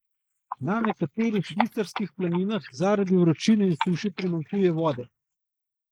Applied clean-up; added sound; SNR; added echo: neural mask model Resemble Enhance denoiser.